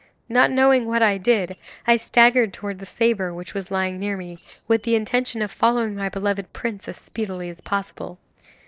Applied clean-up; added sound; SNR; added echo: neural separator model SepFormer DNS4.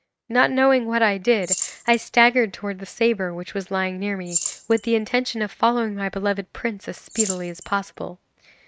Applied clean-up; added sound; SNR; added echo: neural mask model RNNoise.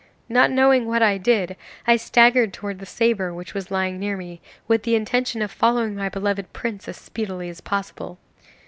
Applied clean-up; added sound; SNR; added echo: none; none; none; none.